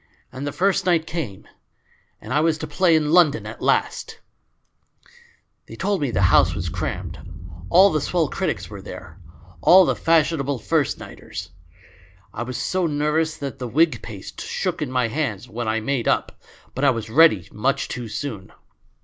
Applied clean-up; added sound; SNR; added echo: none; Boom; 11 dB; none.